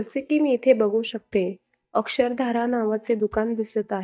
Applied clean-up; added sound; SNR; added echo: neural mask model DeepFilterNet 3.